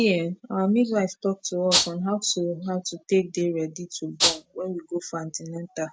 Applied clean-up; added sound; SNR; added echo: none; Rattle (instrument); -4 dB; none.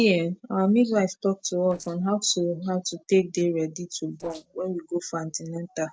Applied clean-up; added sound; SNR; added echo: neural separator model SepFormer DNS4.